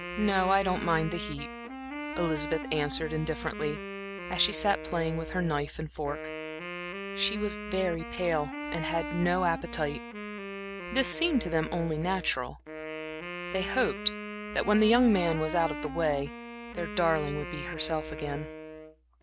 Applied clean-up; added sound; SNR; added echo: none; Wind instrument, woodwind instrument; 8 dB; none.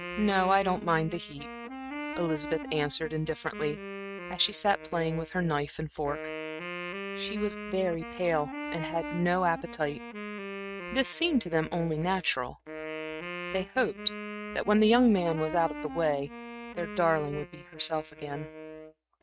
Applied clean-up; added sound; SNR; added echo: neural mask model RNNoise.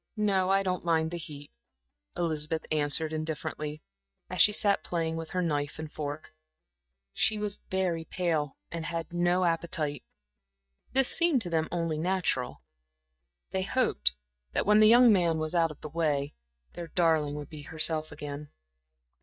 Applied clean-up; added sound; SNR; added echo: neural mask model DeepFilterNet 3.